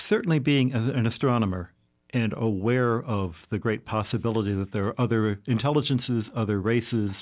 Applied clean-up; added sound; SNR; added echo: none; none; none; none.